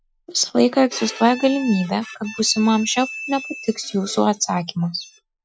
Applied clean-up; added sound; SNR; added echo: classical method Wiener filter.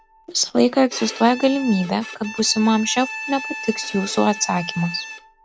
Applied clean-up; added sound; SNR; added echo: none; Bowed string instrument; 13 dB; none.